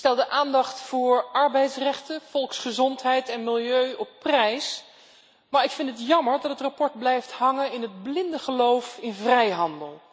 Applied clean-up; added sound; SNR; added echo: none; none; none; none.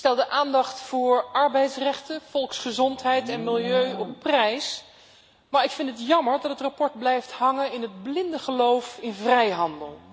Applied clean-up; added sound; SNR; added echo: none; Livestock, farm animals, working animals; 20 dB; none.